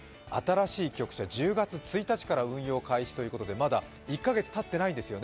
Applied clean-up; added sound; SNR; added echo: none; none; none; none.